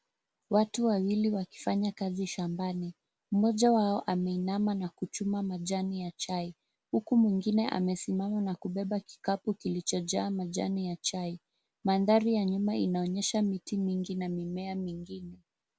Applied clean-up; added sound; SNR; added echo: none; none; none; none.